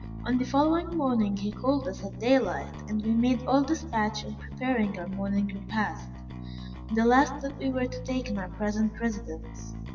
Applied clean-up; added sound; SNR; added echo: none; Bass guitar; 10 dB; reverberation time 1.7 s.